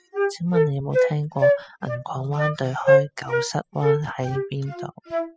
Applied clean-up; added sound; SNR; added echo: classical method spectral subtraction.